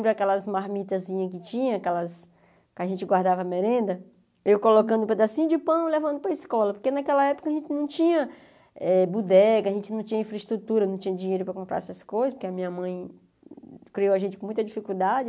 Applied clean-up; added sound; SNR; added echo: none; none; none; none.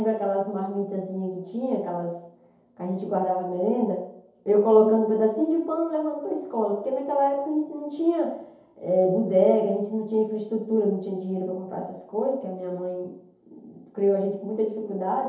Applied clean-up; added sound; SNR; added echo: none; none; none; reverberation time 0.8 s.